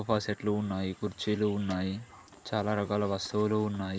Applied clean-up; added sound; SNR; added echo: none; none; none; none.